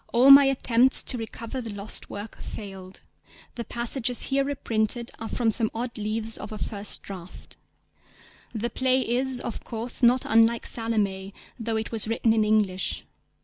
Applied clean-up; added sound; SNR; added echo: none; none; none; none.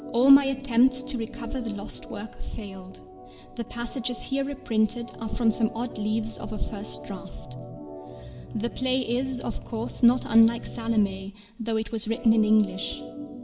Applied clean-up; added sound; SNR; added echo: none; Organ; 14 dB; reverberation time 1.2 s.